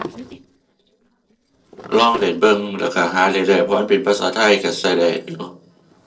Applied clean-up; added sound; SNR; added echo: neural separator model SepFormer DNS4.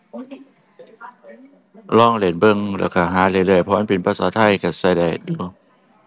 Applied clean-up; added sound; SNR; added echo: none; none; none; none.